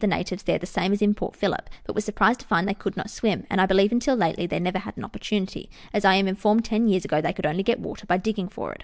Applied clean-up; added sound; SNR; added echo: none; none; none; none.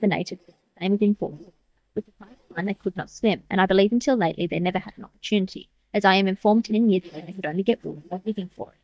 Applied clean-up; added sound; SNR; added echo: neural mask model DeepFilterNet 3.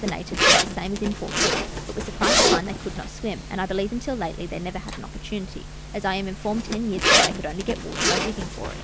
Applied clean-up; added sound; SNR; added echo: none; Zipper (clothing); -4 dB; none.